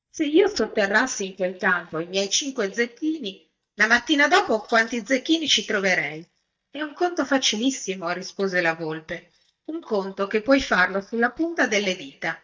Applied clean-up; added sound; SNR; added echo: neural mask model DeepFilterNet 3.